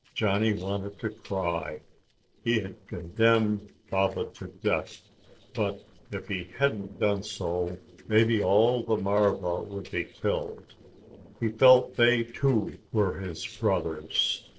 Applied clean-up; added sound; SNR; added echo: neural separator model SepFormer DNS4.